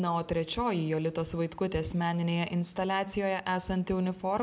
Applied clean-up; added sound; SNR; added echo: none; none; none; none.